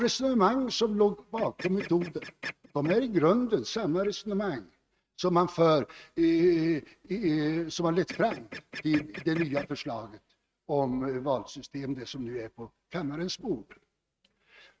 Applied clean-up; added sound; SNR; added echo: neural mask model RNNoise.